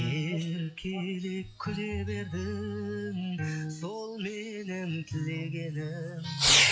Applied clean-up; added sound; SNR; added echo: classical method log-MMSE.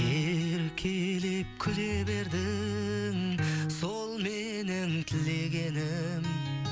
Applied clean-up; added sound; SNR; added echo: none; none; none; none.